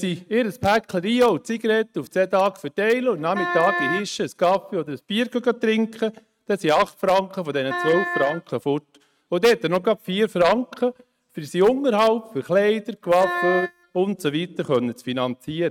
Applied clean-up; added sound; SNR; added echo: neural mask model RNNoise.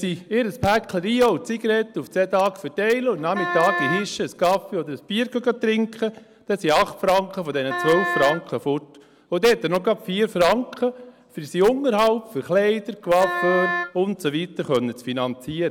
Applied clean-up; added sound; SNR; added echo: none; Wind instrument, woodwind instrument; 5 dB; none.